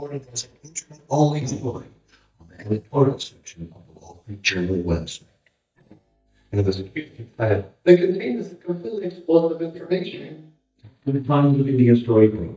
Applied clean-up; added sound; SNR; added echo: neural mask model DeepFilterNet 3.